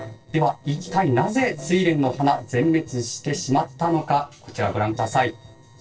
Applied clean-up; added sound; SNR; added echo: neural separator model SepFormer DNS4.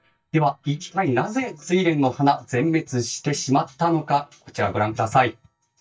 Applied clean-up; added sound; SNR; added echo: neural mask model DeepFilterNet 3.